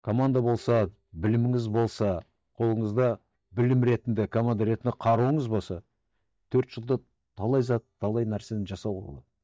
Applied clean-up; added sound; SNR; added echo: neural mask model DeepFilterNet 3.